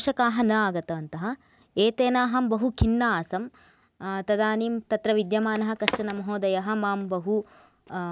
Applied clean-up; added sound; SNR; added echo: none; Skateboard; 13 dB; none.